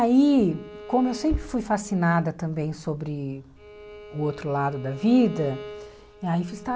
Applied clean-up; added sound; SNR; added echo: none; Bowed string instrument; 18 dB; none.